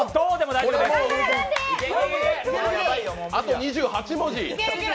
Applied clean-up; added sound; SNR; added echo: none; none; none; none.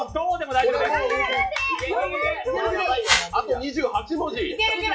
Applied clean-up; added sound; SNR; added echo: classical method WPE with log-MMSE.